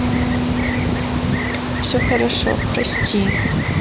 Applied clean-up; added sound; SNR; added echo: none; Insect + Bass guitar; 3 dB; none.